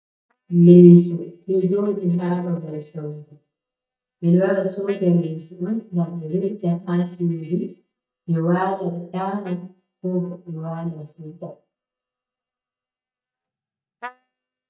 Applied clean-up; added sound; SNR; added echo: neural mask model DeepFilterNet 3.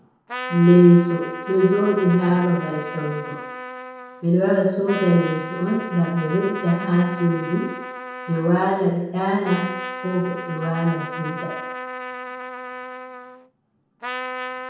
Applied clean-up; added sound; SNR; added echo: none; Trumpet; 11 dB; reverberation time 0.9 s.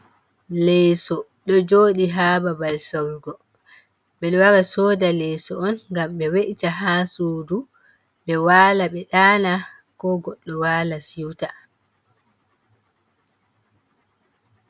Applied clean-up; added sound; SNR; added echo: none; none; none; none.